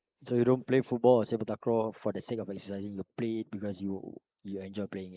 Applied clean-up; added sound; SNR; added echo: neural mask model Resemble Enhance denoiser.